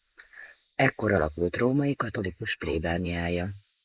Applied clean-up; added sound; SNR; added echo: neural mask model Resemble Enhance denoiser.